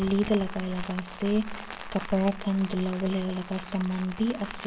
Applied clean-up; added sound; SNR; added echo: none; Rain; 10 dB; reverberation time 1.9 s.